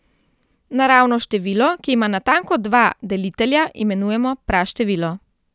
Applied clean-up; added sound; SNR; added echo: none; none; none; none.